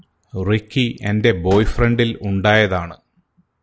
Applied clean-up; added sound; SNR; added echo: none; Gunshot, gunfire; 17 dB; none.